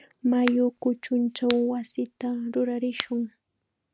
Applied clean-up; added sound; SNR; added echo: none; Crack; 12 dB; none.